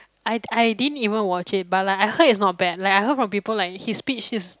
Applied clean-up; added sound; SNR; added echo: none; none; none; none.